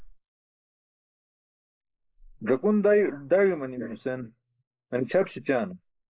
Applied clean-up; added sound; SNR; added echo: neural mask model Resemble Enhance denoiser.